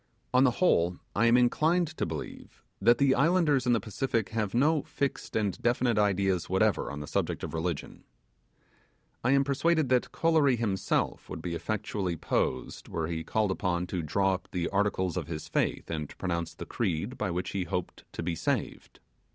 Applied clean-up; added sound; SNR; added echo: none; none; none; none.